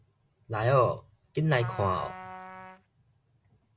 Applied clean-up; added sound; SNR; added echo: none; Trumpet; 14 dB; none.